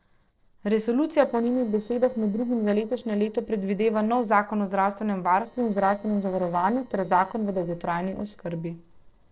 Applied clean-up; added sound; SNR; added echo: neural separator model SepFormer DNS4.